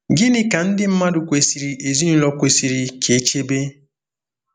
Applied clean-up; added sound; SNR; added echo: none; none; none; none.